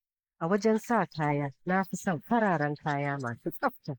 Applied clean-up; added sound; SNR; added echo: neural mask model Resemble Enhance denoiser.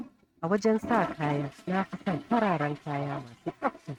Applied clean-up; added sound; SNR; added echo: neural mask model RNNoise.